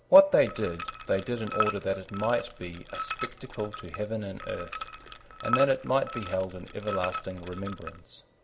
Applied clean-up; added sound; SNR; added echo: none; Liquid; 8 dB; none.